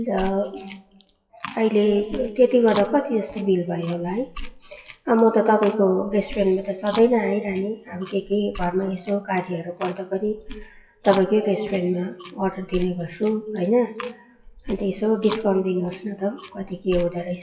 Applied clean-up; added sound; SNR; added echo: classical method WPE with log-MMSE.